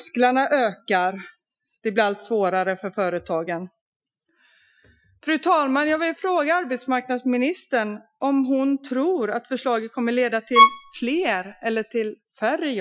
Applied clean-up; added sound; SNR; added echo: classical method Wiener filter.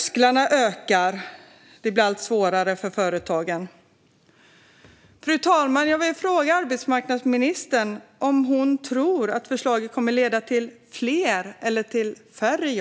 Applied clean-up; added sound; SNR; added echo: none; none; none; none.